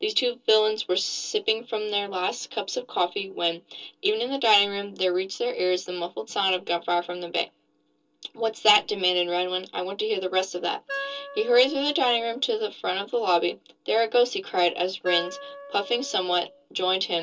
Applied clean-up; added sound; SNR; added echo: neural separator model SepFormer DNS4.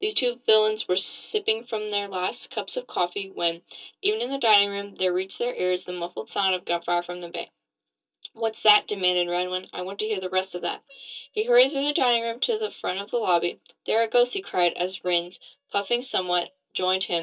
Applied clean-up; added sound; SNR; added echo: neural mask model DeepFilterNet 3.